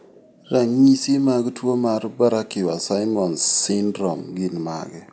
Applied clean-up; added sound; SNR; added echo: none; none; none; none.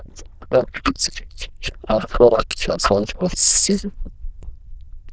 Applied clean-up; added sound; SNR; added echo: neural diffusion model UNIVERSE++.